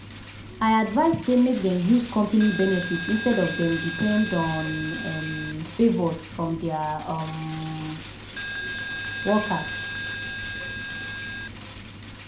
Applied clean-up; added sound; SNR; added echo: none; Coin (dropping); 7 dB; reverberation time 0.4 s.